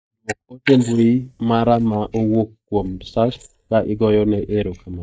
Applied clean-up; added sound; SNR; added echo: neural mask model DeepFilterNet 3.